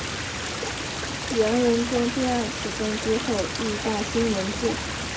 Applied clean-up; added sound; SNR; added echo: none; Stream; 3 dB; reverberation time 0.4 s.